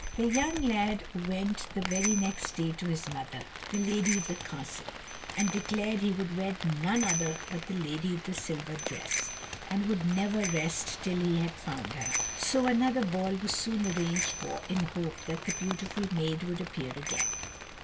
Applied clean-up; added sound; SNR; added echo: none; Rain + Bicycle bell; 6 dB; none.